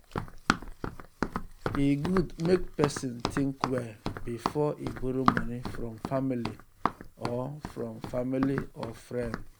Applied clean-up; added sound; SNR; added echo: none; Run; 2 dB; none.